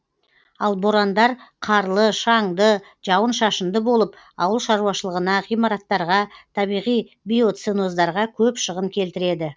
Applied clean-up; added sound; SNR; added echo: none; none; none; none.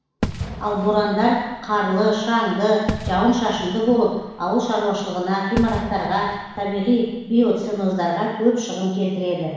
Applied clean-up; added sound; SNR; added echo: none; Fireworks; 12 dB; reverberation time 1.1 s.